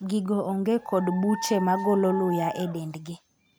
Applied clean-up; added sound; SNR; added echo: none; Dog; 10 dB; none.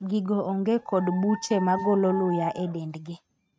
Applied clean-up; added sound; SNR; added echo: neural mask model RNNoise.